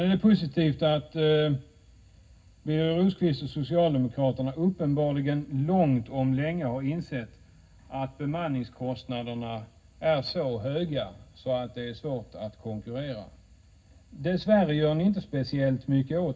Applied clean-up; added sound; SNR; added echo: none; none; none; reverberation time 0.4 s.